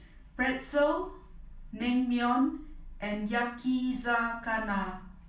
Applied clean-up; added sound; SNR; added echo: none; none; none; reverberation time 0.3 s.